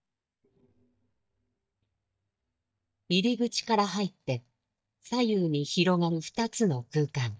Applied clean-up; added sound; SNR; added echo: neural mask model DeepFilterNet 3.